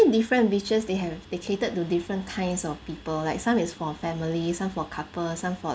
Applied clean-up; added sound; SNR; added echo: none; none; none; none.